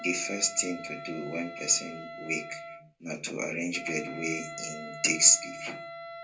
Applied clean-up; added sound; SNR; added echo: none; Wind instrument, woodwind instrument; 12 dB; reverberation time 0.2 s.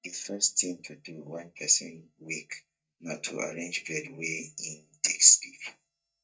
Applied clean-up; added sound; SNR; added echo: neural mask model DeepFilterNet 3.